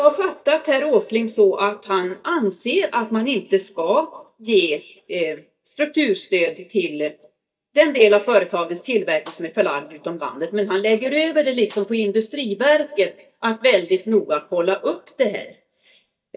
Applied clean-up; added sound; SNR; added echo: neural mask model DeepFilterNet 3.